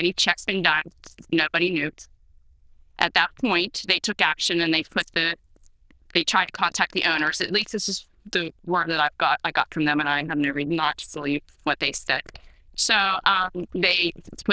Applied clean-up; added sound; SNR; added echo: neural diffusion model UNIVERSE++.